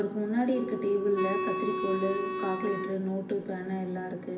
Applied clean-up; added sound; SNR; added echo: none; Wind instrument, woodwind instrument; 3 dB; reverberation time 0.7 s.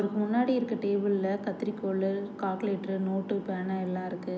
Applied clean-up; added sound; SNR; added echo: none; none; none; none.